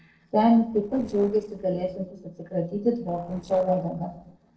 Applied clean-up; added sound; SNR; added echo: neural separator model SepFormer DNS4.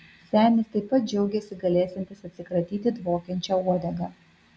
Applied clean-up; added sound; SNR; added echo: none; none; none; none.